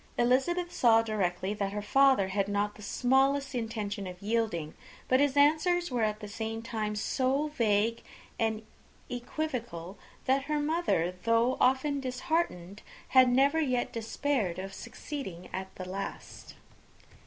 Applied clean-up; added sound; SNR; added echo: none; none; none; none.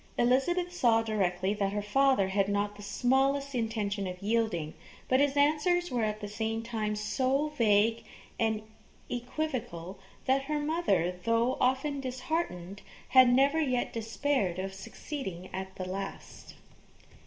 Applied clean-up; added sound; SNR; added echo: none; none; none; reverberation time 0.5 s.